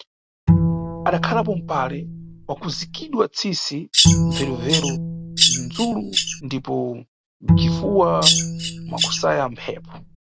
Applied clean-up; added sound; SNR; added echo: none; Bowed string instrument + Bird vocalization, bird call, bird song; -4 dB; none.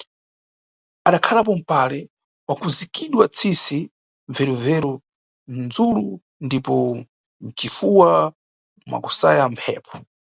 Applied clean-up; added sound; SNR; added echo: none; none; none; none.